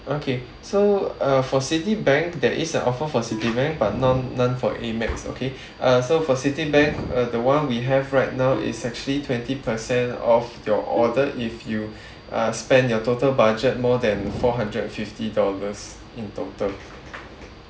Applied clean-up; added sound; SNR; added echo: none; Plucked string instrument + Fire; 14 dB; none.